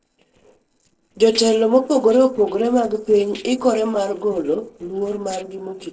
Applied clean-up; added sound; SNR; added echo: neural separator model SepFormer DNS4.